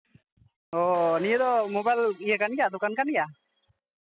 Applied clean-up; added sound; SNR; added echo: classical method spectral subtraction.